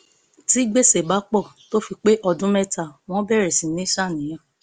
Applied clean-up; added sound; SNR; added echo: none; none; none; none.